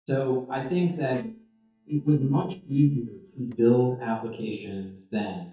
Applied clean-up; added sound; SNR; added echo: neural mask model DeepFilterNet 3.